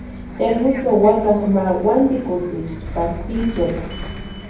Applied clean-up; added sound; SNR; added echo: none; Bus; 11 dB; reverberation time 1.2 s.